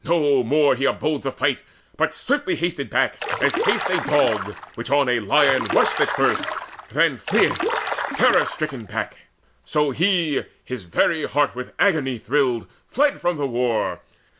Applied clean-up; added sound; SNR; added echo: none; Stream; 4 dB; none.